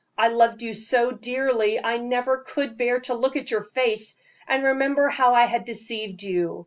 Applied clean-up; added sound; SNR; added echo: none; none; none; none.